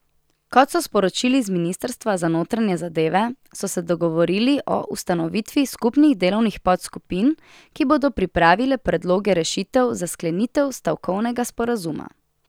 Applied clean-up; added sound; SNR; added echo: none; none; none; none.